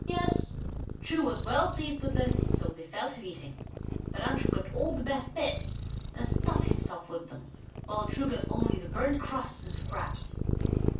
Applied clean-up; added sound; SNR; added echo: none; Purr; -2 dB; reverberation time 0.3 s.